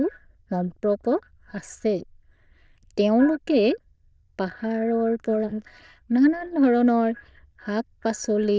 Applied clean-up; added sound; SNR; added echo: neural diffusion model UNIVERSE++.